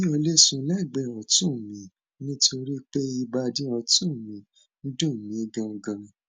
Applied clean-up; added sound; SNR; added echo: none; none; none; none.